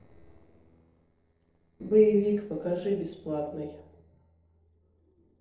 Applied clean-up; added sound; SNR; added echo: neural separator model SepFormer DNS4.